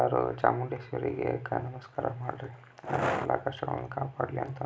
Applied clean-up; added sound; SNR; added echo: none; none; none; none.